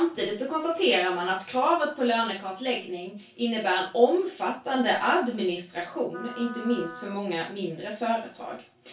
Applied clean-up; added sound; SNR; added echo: none; Wind instrument, woodwind instrument; 16 dB; reverberation time 0.2 s.